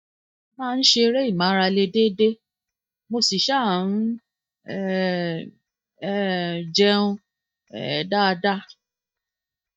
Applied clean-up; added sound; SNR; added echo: neural mask model DeepFilterNet 3.